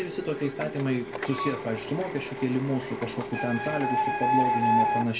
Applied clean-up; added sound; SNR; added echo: none; Printer; 0 dB; reverberation time 0.7 s.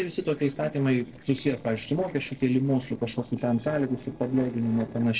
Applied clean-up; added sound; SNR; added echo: neural separator model SepFormer DNS4.